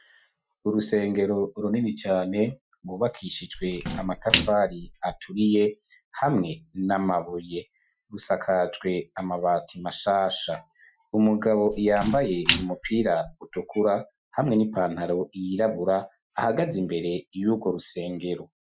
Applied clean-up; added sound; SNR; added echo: classical method Wiener filter.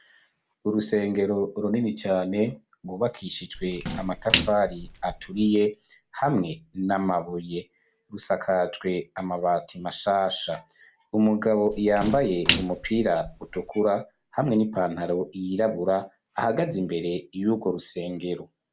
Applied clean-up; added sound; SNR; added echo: none; Splash, splatter; 8 dB; none.